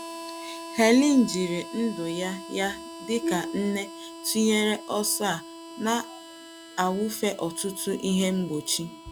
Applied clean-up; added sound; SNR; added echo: none; Harmonica; 14 dB; none.